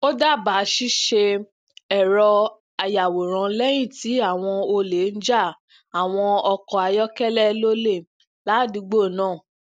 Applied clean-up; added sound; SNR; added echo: none; none; none; none.